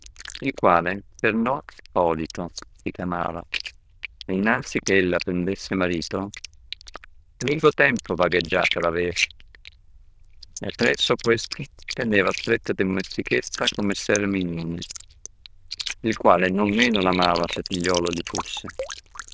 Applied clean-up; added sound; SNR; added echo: neural diffusion model UNIVERSE++.